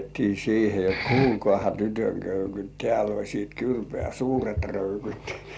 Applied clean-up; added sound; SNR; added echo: none; none; none; none.